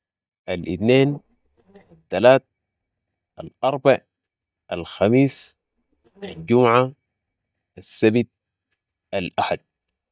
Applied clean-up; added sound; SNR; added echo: neural mask model DeepFilterNet 3.